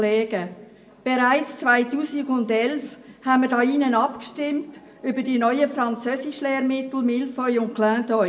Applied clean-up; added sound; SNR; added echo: none; none; none; reverberation time 0.6 s.